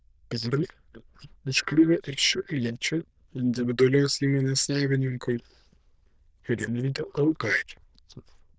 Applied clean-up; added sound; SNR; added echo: neural diffusion model UNIVERSE++.